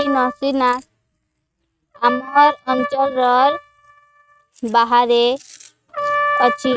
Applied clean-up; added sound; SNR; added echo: neural mask model RNNoise.